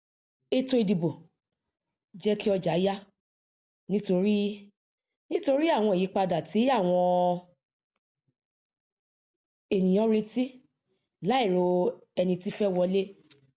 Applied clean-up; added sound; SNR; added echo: none; none; none; none.